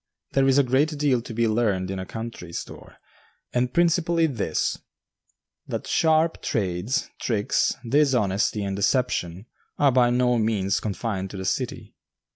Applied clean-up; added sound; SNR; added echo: none; none; none; none.